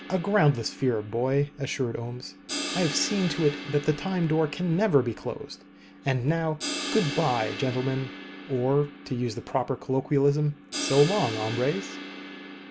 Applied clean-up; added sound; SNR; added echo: none; Crash cymbal; 10 dB; none.